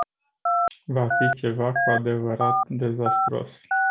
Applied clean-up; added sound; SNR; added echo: none; Telephone; -2 dB; none.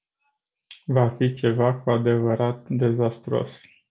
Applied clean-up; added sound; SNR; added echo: none; none; none; none.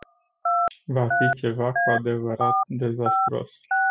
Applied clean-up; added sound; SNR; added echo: classical method spectral subtraction.